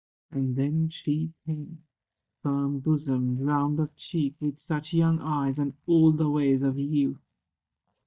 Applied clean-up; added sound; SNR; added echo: neural mask model DeepFilterNet 3.